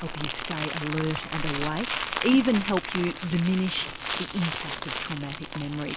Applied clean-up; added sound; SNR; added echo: none; Crumpling, crinkling; 5 dB; none.